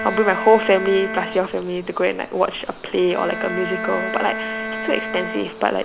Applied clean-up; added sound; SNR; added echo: none; Bowed string instrument; 8 dB; none.